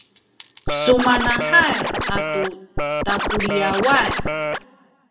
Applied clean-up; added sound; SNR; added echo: none; Scratching (performance technique); 1 dB; reverberation time 1.4 s.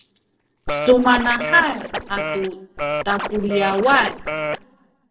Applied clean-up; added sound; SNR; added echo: neural separator model SepFormer DNS4.